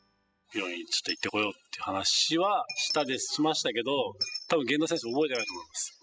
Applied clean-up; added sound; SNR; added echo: classical method spectral subtraction.